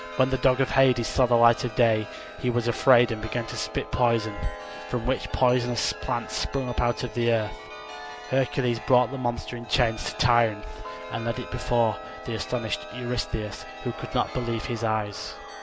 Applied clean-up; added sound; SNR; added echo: none; Chime; 13 dB; none.